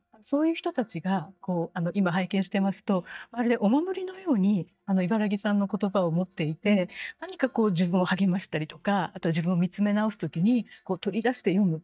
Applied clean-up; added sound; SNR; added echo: neural mask model DeepFilterNet 3.